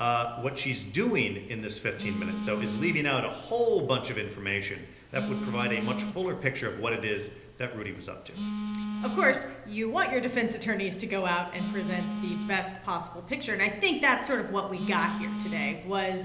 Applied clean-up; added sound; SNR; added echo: none; Telephone; 7 dB; reverberation time 1.0 s.